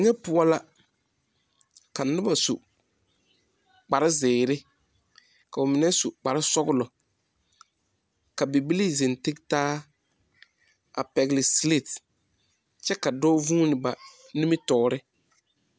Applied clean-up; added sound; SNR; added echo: none; none; none; none.